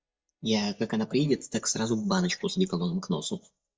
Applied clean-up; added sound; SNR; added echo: neural mask model DeepFilterNet 3.